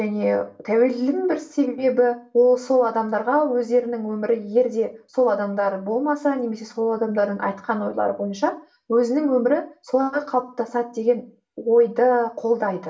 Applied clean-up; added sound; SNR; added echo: none; none; none; reverberation time 0.3 s.